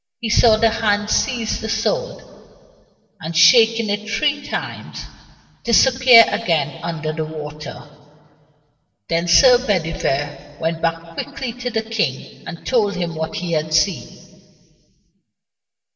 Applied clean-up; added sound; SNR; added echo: none; none; none; reverberation time 2.0 s.